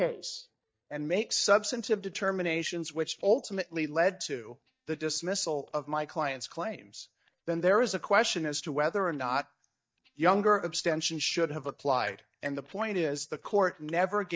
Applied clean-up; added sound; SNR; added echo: neural mask model DeepFilterNet 3.